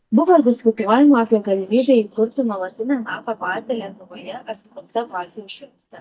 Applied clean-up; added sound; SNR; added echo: neural mask model DeepFilterNet 3.